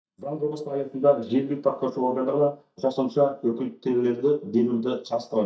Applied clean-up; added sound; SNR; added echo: neural mask model DeepFilterNet 3.